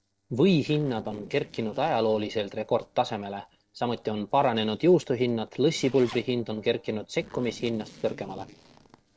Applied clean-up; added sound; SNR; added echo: neural separator model SepFormer DNS4.